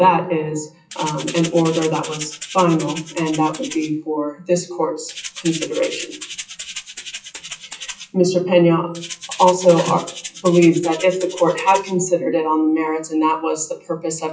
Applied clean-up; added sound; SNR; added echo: classical method WPE with log-MMSE.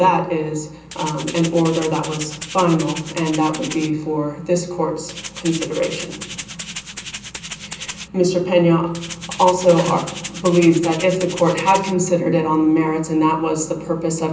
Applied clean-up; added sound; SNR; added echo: none; Rattle (instrument); 13 dB; reverberation time 0.6 s.